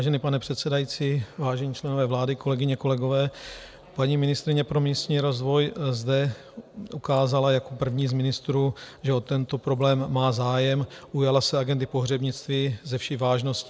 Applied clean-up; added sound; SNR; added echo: none; none; none; none.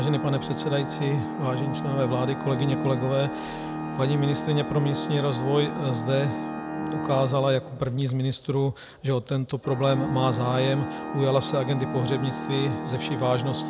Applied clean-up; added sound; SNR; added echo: none; Organ; 6 dB; none.